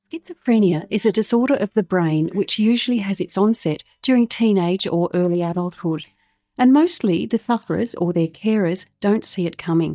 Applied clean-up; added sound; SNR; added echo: neural mask model DeepFilterNet 3.